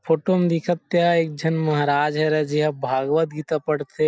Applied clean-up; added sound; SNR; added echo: none; none; none; none.